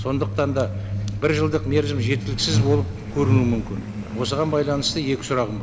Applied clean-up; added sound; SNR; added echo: none; Truck; 2 dB; none.